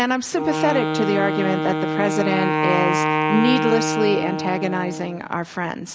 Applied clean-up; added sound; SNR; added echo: none; Wind instrument, woodwind instrument; 1 dB; none.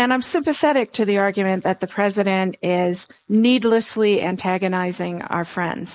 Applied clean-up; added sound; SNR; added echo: neural mask model Resemble Enhance denoiser.